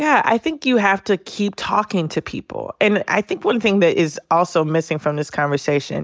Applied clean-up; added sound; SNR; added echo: none; none; none; none.